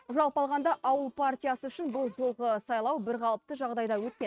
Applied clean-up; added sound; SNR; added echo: neural mask model RNNoise.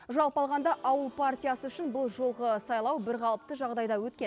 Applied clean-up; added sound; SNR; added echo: none; none; none; none.